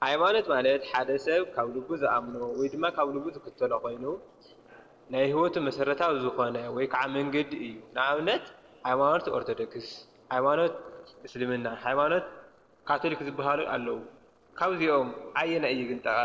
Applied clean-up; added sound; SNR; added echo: neural separator model SepFormer DNS4.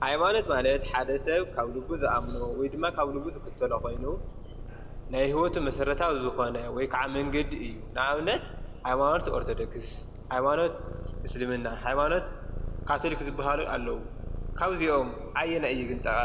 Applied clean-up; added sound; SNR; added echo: none; Purr; 8 dB; reverberation time 1.1 s.